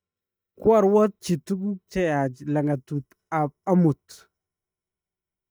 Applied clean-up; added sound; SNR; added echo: neural mask model DeepFilterNet 3.